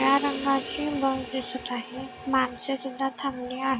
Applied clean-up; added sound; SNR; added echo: none; Crash cymbal; 12 dB; none.